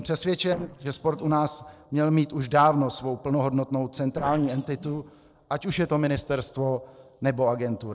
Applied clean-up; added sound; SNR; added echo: neural separator model SepFormer DNS4.